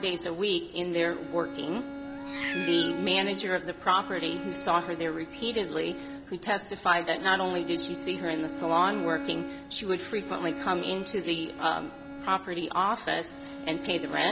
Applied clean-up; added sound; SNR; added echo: none; Bowed string instrument + Meow; 9 dB; none.